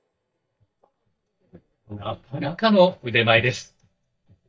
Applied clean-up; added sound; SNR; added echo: neural mask model DeepFilterNet 3.